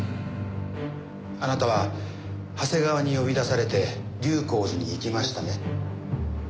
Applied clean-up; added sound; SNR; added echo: none; none; none; none.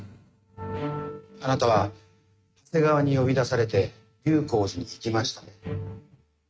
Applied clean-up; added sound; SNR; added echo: neural mask model RNNoise.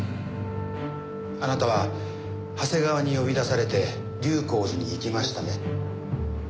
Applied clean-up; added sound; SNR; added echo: none; Wind instrument, woodwind instrument; 13 dB; none.